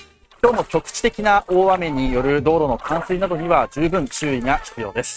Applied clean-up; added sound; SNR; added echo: neural mask model RNNoise.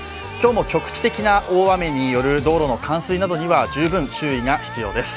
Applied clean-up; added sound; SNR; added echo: none; none; none; none.